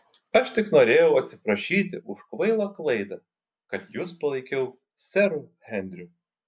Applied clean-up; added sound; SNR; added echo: none; none; none; none.